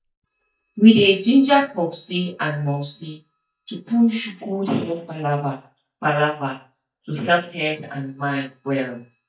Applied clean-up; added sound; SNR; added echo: neural mask model DeepFilterNet 3.